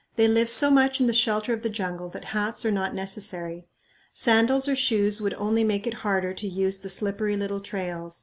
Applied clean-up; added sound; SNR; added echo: none; none; none; none.